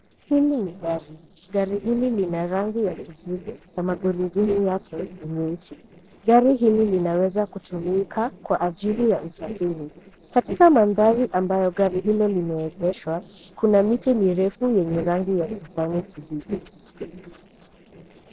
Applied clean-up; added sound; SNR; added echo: neural separator model SepFormer DNS4.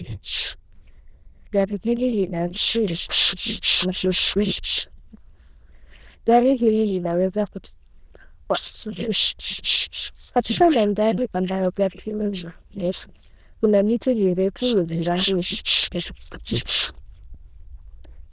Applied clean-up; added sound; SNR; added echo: neural diffusion model UNIVERSE++.